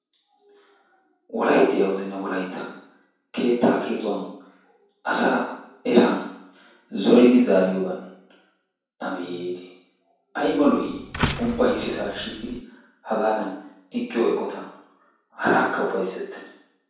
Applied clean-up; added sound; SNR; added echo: none; Slam; 8 dB; reverberation time 0.6 s.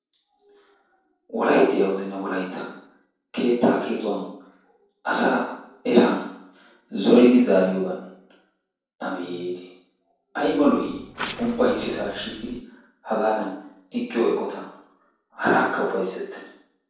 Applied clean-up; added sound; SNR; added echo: neural separator model SepFormer DNS4.